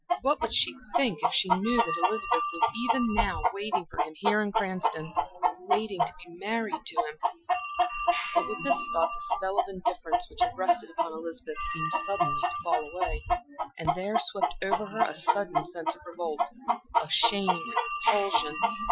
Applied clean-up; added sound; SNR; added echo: classical method Wiener filter.